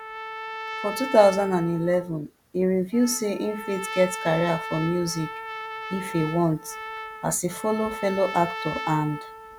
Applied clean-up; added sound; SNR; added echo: none; Trumpet; 10 dB; none.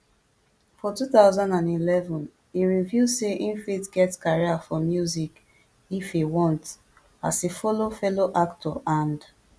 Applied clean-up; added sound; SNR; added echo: none; none; none; none.